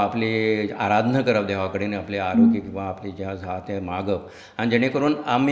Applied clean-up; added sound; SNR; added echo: none; Brass instrument; -3 dB; none.